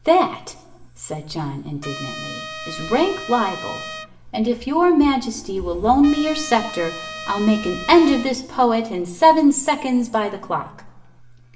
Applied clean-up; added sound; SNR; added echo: none; Trumpet; 13 dB; reverberation time 1.4 s.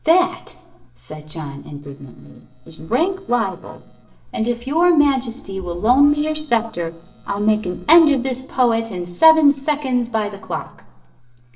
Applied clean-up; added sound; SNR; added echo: neural separator model SepFormer DNS4.